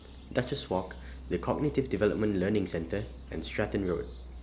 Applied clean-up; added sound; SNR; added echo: none; Bird vocalization, bird call, bird song; 13 dB; none.